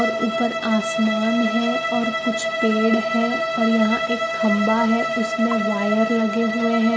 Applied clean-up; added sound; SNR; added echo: none; Bowed string instrument; 2 dB; none.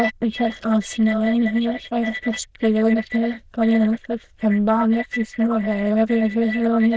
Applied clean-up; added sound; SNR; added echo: neural diffusion model UNIVERSE++.